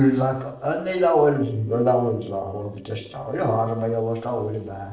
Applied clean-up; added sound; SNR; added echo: neural separator model SepFormer DNS4.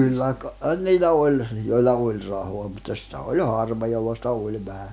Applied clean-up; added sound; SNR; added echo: none; none; none; none.